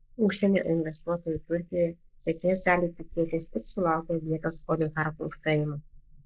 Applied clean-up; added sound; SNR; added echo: neural mask model Resemble Enhance denoiser.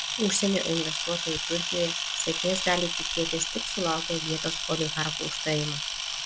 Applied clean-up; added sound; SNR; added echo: none; Camera; 1 dB; none.